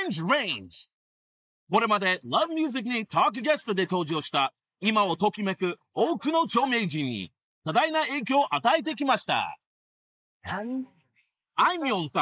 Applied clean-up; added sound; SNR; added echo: neural mask model Resemble Enhance denoiser.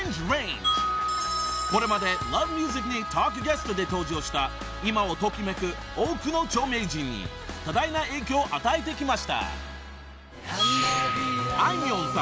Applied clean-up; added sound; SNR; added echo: none; Wind chime; 5 dB; none.